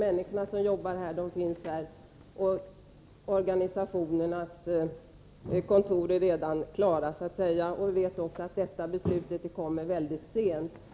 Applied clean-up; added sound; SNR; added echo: none; none; none; none.